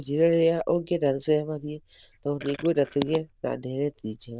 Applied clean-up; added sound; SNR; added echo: neural diffusion model UNIVERSE++.